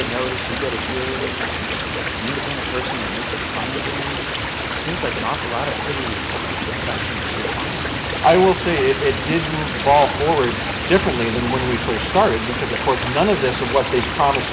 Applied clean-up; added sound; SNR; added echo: none; Stream; 1 dB; none.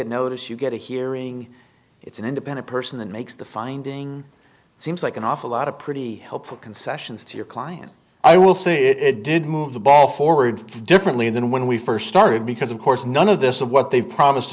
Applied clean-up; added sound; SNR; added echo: none; none; none; none.